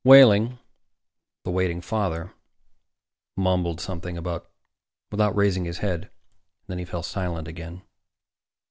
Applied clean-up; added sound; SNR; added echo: none; none; none; none.